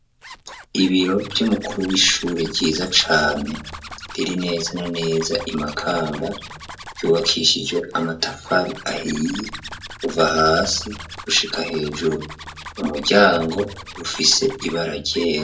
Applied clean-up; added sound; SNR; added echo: none; Zipper (clothing); 15 dB; reverberation time 0.2 s.